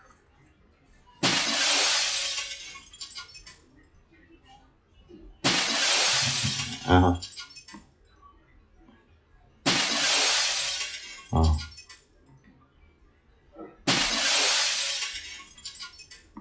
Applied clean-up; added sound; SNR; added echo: classical method log-MMSE.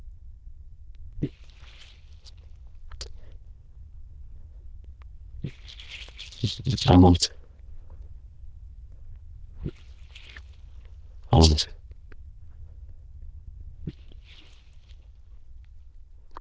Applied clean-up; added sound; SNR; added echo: neural diffusion model UNIVERSE++.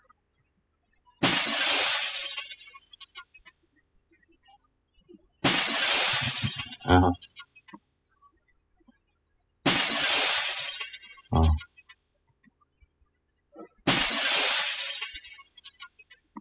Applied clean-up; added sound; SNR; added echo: classical method spectral subtraction.